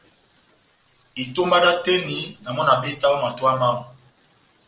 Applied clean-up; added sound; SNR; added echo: neural separator model SepFormer DNS4.